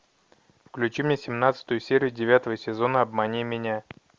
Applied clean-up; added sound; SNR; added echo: none; none; none; none.